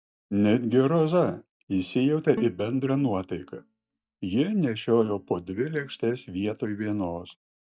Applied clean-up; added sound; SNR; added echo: neural mask model DeepFilterNet 3.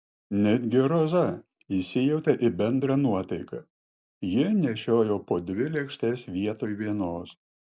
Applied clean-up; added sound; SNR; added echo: none; none; none; none.